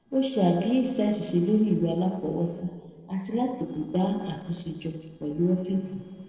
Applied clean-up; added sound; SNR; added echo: neural separator model SepFormer DNS4.